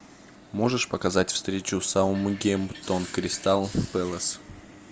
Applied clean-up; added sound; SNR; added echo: none; none; none; none.